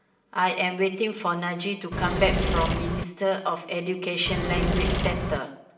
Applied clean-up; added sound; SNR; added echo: none; Engine / Mechanisms; -2 dB; reverberation time 0.9 s.